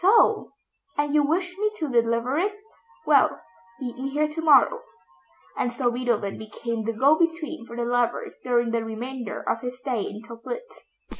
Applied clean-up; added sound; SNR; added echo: none; none; none; none.